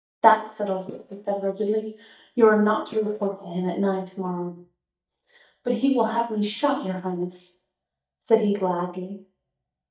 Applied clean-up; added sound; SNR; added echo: neural mask model DeepFilterNet 3.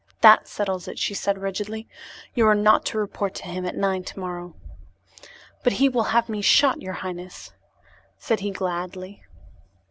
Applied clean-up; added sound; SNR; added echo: none; none; none; none.